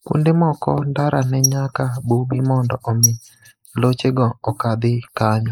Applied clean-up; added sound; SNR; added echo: neural mask model Resemble Enhance denoiser.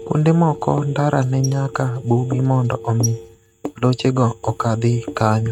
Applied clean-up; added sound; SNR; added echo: neural mask model RNNoise.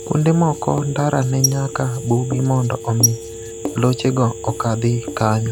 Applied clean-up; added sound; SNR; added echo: none; Telephone + Writing; 8 dB; none.